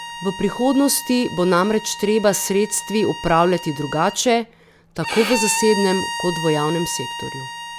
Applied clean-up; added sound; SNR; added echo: none; Bowed string instrument; 10 dB; none.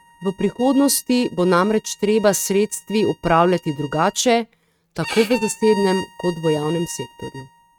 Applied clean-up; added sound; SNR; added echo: neural mask model RNNoise.